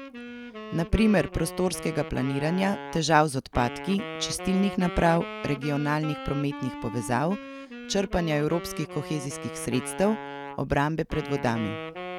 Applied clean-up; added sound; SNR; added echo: none; Wind instrument, woodwind instrument; 11 dB; none.